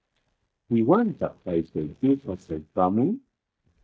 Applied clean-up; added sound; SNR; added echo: neural mask model DeepFilterNet 3.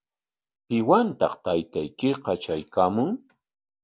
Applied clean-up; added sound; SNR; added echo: none; none; none; none.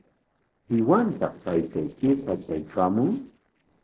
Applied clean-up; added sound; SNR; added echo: neural separator model SepFormer DNS4.